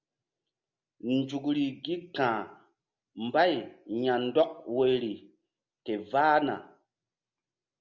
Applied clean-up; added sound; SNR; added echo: none; none; none; none.